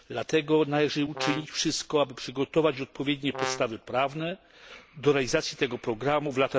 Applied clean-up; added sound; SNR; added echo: none; Brass instrument; 8 dB; none.